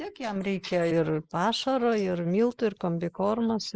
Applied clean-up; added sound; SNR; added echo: neural mask model Resemble Enhance denoiser.